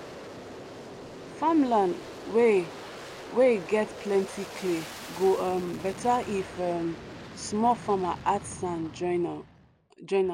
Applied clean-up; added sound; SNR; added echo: none; Aircraft; 14 dB; none.